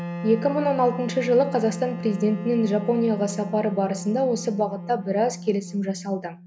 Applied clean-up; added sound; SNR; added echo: none; Wind instrument, woodwind instrument; 10 dB; none.